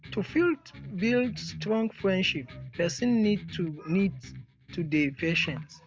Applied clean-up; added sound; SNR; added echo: none; Electric guitar; 14 dB; none.